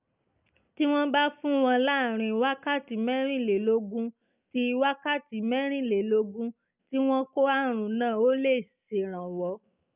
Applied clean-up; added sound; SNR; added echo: none; none; none; none.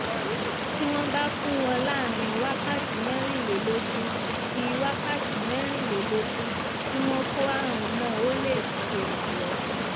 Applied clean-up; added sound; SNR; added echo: none; Stream; -1 dB; none.